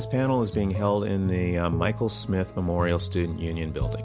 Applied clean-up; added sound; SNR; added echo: none; none; none; none.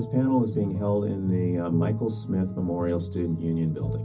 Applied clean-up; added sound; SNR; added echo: none; none; none; reverberation time 0.4 s.